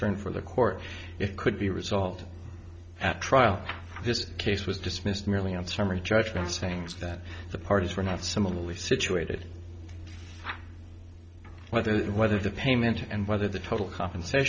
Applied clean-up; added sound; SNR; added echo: none; Rattle + Trumpet; 13 dB; none.